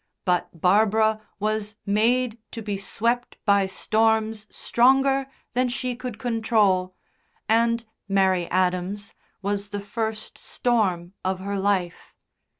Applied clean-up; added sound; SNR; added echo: none; none; none; none.